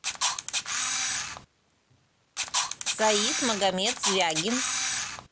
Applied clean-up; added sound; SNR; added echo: none; Camera; -2 dB; none.